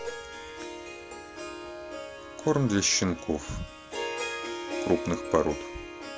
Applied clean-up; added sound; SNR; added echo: none; Harp; 6 dB; none.